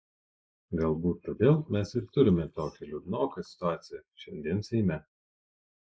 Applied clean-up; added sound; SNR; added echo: neural mask model Resemble Enhance denoiser.